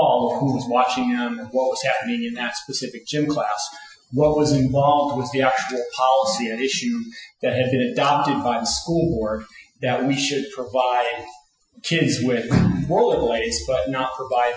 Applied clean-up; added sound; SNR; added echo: classical method Wiener filter.